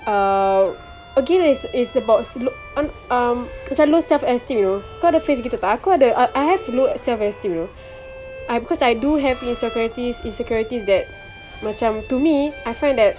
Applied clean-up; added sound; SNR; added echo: none; Bowed string instrument; 19 dB; none.